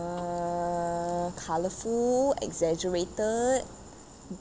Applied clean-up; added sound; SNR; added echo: none; none; none; none.